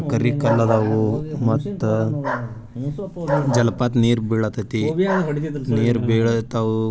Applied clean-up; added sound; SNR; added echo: none; Bark; 10 dB; none.